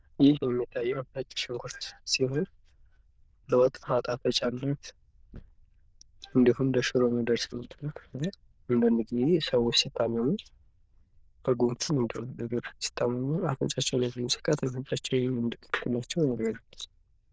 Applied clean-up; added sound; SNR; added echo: neural diffusion model UNIVERSE++.